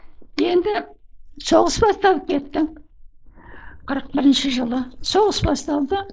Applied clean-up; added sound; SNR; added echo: neural mask model Resemble Enhance denoiser.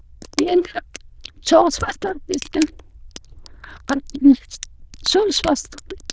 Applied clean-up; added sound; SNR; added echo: neural diffusion model UNIVERSE++.